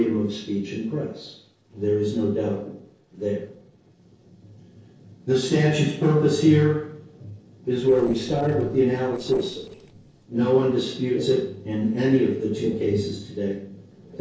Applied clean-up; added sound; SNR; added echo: neural separator model SepFormer DNS4.